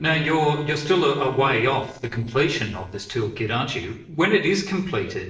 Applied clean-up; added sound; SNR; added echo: neural separator model SepFormer DNS4.